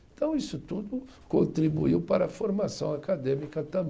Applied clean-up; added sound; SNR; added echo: none; none; none; none.